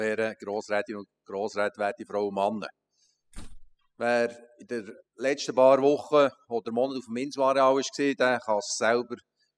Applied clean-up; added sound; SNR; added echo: classical method spectral subtraction.